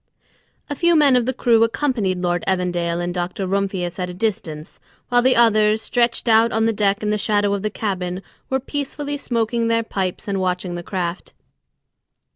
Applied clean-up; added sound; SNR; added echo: none; none; none; none.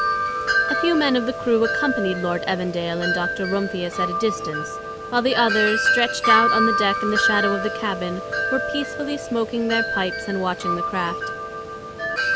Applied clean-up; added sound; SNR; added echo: none; Wind chime; 0 dB; none.